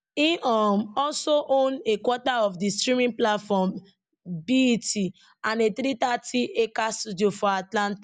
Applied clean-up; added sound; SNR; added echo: none; none; none; none.